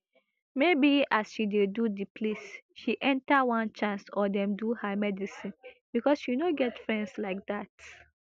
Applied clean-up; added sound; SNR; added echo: none; none; none; none.